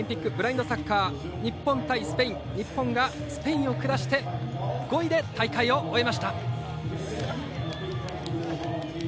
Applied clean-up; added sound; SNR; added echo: none; none; none; none.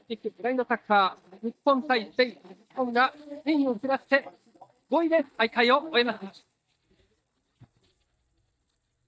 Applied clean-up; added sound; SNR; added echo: neural mask model DeepFilterNet 3.